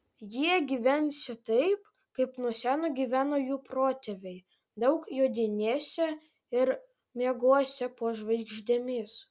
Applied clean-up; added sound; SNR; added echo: none; none; none; none.